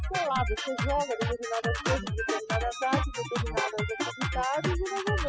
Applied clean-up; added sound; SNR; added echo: classical method spectral subtraction.